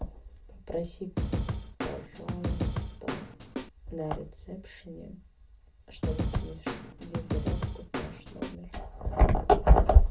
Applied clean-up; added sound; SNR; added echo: none; Snare drum / Drum kit; 4 dB; reverberation time 0.2 s.